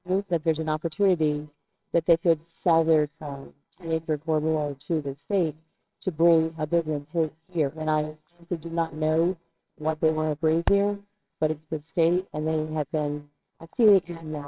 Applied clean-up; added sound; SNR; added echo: neural separator model SepFormer WHAMR!.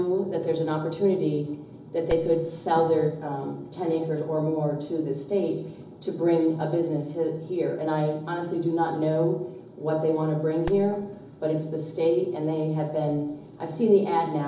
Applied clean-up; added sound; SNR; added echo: none; Fireworks; 17 dB; reverberation time 0.4 s.